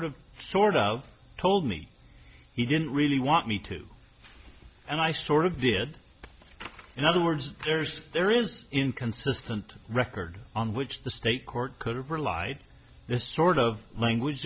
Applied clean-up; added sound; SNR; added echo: none; none; none; none.